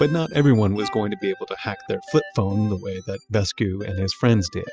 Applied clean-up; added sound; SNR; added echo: classical method spectral subtraction.